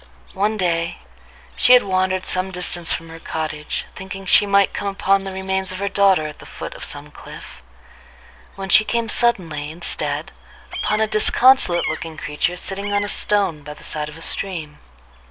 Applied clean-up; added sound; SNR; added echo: none; Bird vocalization, bird call, bird song; 16 dB; none.